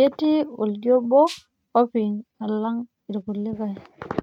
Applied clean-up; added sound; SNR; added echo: neural mask model RNNoise.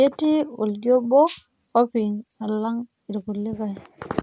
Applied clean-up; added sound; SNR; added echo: none; Rattle (instrument); 16 dB; none.